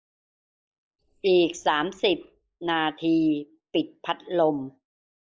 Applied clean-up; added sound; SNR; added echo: neural mask model Resemble Enhance denoiser.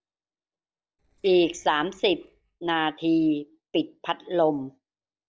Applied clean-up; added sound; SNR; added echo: neural separator model SepFormer DNS4.